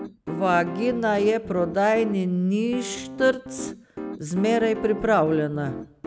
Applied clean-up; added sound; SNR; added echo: none; Piano; 11 dB; none.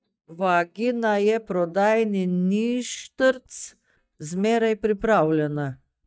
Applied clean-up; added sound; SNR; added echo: neural mask model DeepFilterNet 3.